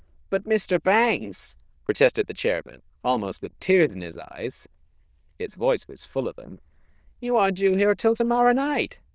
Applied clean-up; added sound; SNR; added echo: neural diffusion model UNIVERSE++.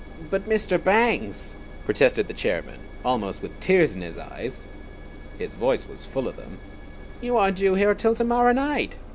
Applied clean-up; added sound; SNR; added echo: none; Engine; 14 dB; none.